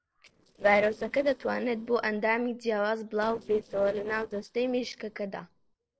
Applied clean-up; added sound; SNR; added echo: neural separator model SepFormer DNS4.